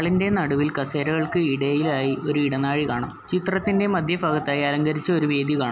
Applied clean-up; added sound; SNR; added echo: none; Bird vocalization, bird call, bird song; 18 dB; none.